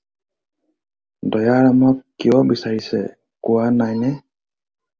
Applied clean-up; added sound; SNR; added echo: none; none; none; none.